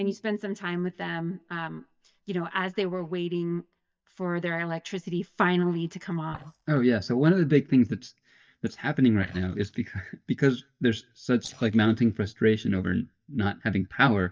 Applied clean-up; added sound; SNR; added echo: neural mask model DeepFilterNet 3.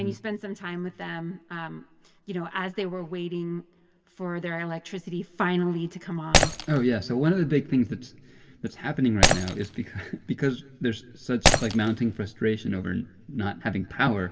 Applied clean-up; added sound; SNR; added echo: none; Shatter; -2 dB; reverberation time 1.5 s.